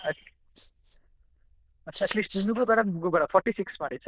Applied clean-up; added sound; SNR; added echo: neural diffusion model UNIVERSE++.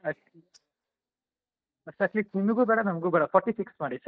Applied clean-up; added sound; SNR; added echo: neural mask model DeepFilterNet 3.